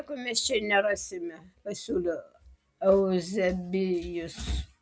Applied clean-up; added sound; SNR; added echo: none; none; none; none.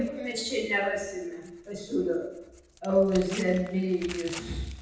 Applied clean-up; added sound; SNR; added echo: none; Tearing; 17 dB; reverberation time 0.8 s.